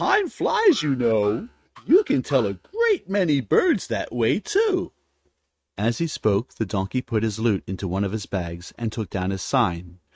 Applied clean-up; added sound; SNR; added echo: neural mask model RNNoise.